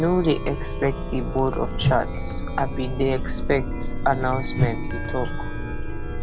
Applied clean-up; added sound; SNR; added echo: none; Whoosh, swoosh, swish + Chime; 0 dB; none.